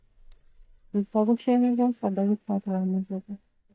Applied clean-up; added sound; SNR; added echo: neural mask model DeepFilterNet 3.